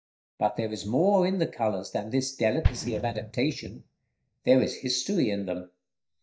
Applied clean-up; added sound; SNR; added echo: neural mask model DeepFilterNet 3.